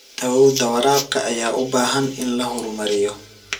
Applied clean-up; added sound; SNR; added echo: none; none; none; reverberation time 0.2 s.